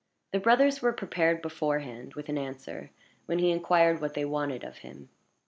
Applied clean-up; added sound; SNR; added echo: none; none; none; none.